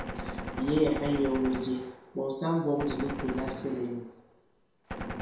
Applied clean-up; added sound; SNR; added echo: none; Gunshot, gunfire; 8 dB; reverberation time 0.7 s.